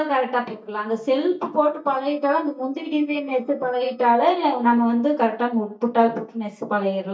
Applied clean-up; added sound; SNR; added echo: neural mask model DeepFilterNet 3.